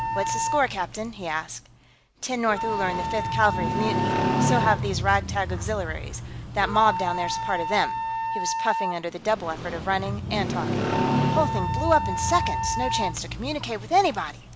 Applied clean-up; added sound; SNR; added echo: none; Wind instrument, woodwind instrument + Motorcycle; 1 dB; none.